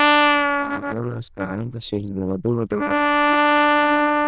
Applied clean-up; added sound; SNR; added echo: neural diffusion model UNIVERSE++.